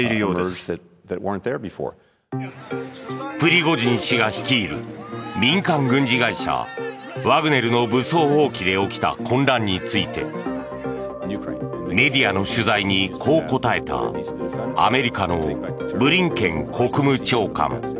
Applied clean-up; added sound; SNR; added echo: none; none; none; none.